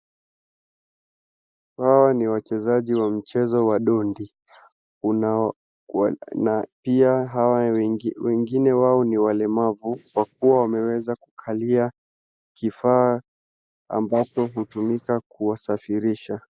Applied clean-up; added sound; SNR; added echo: neural mask model Resemble Enhance denoiser.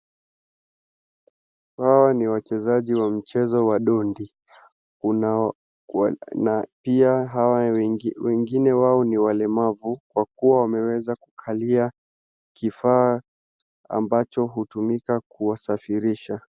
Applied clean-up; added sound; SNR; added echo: none; none; none; none.